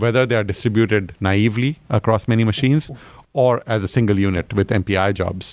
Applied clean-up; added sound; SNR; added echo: none; Breathing; 19 dB; none.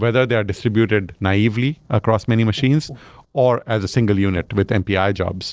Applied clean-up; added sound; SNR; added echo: neural separator model SepFormer DNS4.